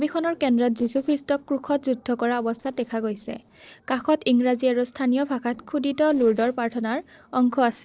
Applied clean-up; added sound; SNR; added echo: neural separator model SepFormer DNS4.